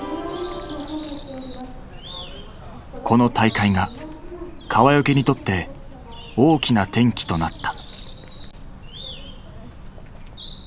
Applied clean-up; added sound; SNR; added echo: none; Bird; 13 dB; none.